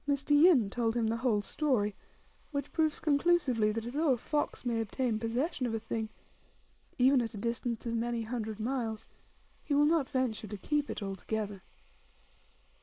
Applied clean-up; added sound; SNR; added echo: neural mask model Resemble Enhance denoiser.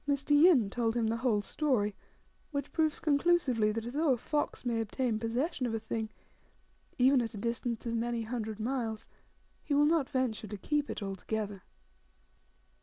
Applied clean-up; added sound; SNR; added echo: none; none; none; none.